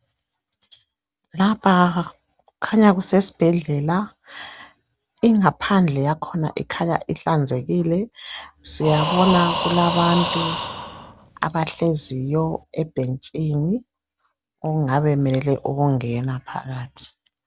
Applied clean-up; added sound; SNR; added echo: none; Breathing; 5 dB; none.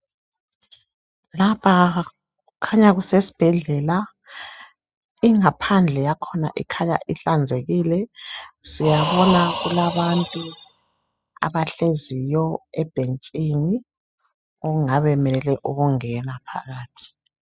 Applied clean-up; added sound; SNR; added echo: classical method spectral subtraction.